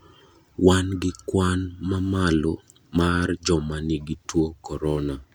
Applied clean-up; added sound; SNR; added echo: none; none; none; none.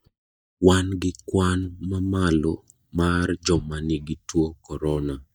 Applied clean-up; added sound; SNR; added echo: neural mask model DeepFilterNet 3.